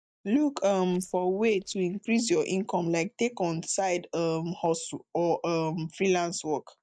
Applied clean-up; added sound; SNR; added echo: neural mask model DeepFilterNet 3.